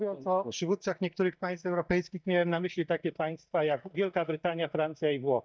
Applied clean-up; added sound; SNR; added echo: neural mask model DeepFilterNet 3.